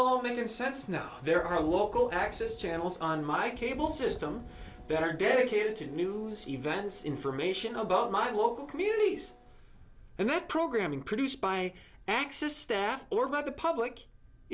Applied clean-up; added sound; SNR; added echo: none; Wind; 15 dB; none.